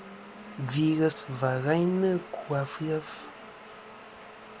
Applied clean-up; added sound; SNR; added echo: none; Domestic sounds, home sounds; 16 dB; none.